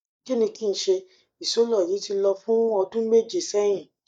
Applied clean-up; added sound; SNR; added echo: neural mask model DeepFilterNet 3.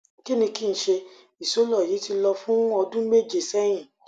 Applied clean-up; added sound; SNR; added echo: none; none; none; none.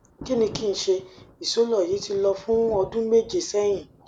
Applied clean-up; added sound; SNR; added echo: none; Thunder; 19 dB; none.